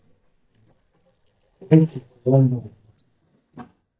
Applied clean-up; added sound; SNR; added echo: neural mask model DeepFilterNet 3.